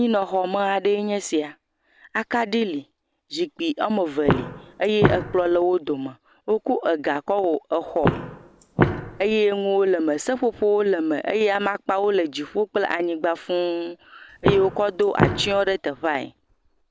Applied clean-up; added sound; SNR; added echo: none; Walk, footsteps; 2 dB; none.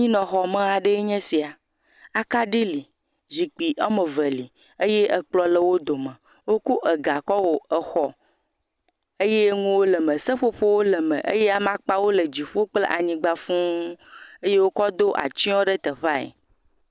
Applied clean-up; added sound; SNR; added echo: none; none; none; none.